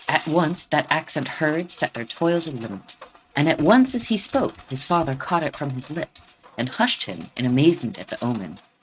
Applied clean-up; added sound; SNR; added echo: neural mask model RNNoise.